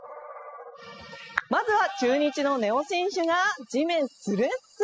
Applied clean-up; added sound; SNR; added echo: classical method spectral subtraction.